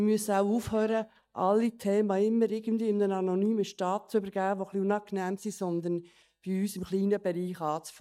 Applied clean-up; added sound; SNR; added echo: neural mask model DeepFilterNet 3.